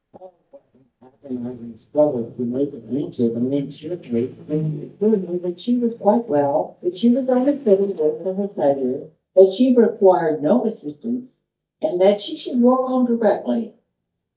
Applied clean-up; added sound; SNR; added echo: neural mask model DeepFilterNet 3.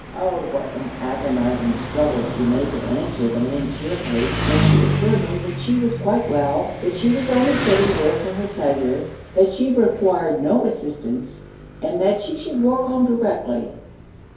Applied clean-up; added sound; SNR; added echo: none; Engine; 6 dB; reverberation time 2.4 s.